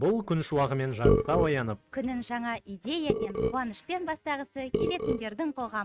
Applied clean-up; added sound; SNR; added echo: neural mask model RNNoise.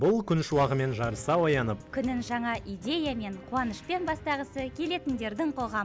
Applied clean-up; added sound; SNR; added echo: none; none; none; none.